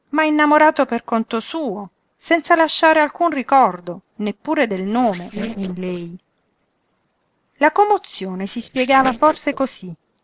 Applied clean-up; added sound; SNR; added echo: neural separator model SepFormer DNS4.